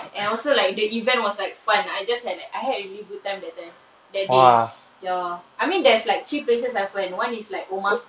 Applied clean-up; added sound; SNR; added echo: none; none; none; none.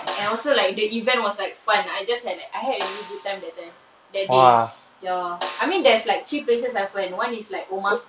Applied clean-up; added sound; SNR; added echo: none; Snare drum; 16 dB; none.